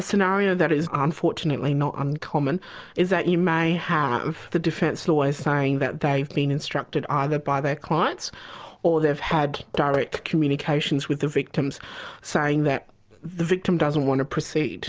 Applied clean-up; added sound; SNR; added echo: neural separator model SepFormer DNS4.